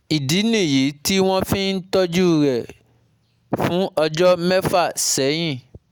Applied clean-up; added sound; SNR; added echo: none; none; none; none.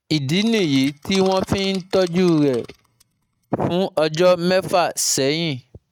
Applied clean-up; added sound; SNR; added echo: neural mask model RNNoise.